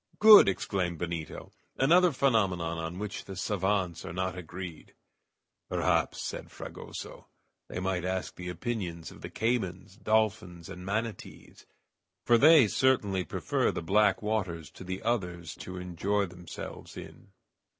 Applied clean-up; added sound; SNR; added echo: none; none; none; none.